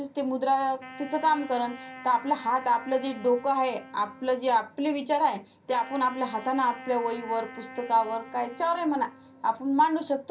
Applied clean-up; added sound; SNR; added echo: none; Wind instrument, woodwind instrument; 18 dB; reverberation time 0.3 s.